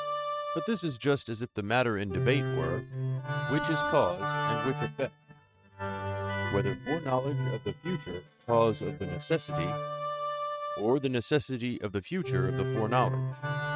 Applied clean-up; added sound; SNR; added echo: neural mask model RNNoise.